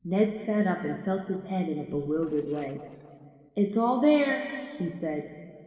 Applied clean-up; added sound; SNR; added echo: neural separator model SepFormer DNS4.